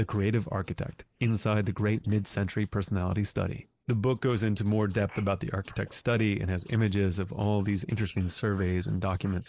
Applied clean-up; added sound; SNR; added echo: neural mask model Resemble Enhance denoiser.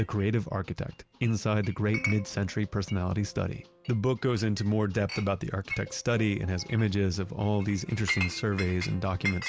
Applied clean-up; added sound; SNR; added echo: none; Chink, clink; 12 dB; none.